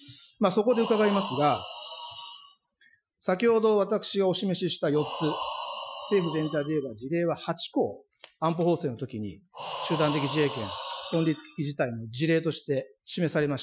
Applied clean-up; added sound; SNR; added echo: classical method Wiener filter.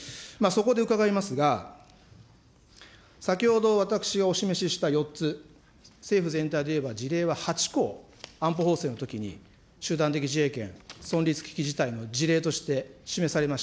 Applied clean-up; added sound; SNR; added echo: none; none; none; none.